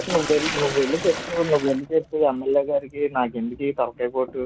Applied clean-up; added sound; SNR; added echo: none; Sink (filling or washing); 11 dB; none.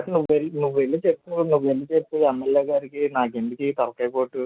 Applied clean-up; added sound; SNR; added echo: none; none; none; none.